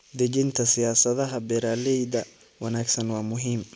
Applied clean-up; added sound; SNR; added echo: none; none; none; none.